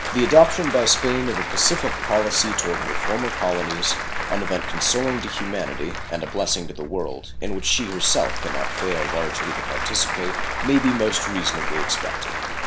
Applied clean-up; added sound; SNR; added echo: none; Applause / Crowd; 3 dB; none.